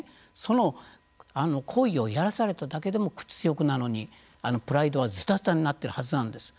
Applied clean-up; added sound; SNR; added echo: none; none; none; none.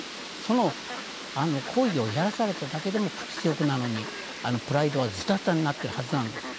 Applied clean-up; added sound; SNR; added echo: none; Fowl; 9 dB; none.